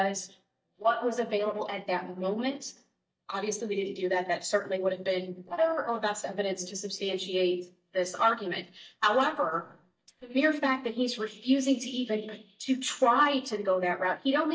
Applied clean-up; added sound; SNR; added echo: neural mask model DeepFilterNet 3.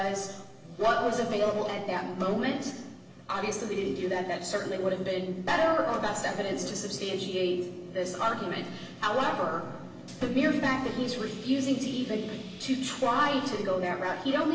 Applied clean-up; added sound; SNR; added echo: none; Sawing; 19 dB; reverberation time 0.9 s.